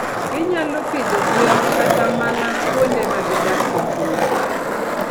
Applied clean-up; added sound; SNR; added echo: none; Skateboard; -5 dB; none.